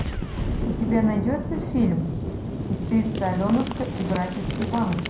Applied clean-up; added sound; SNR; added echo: none; Boom; 2 dB; reverberation time 0.6 s.